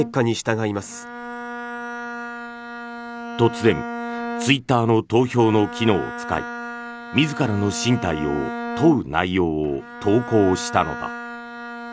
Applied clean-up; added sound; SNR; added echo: none; Bowed string instrument; 10 dB; none.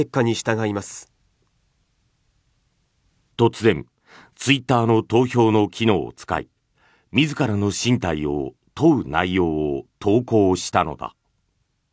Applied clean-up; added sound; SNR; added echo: none; none; none; none.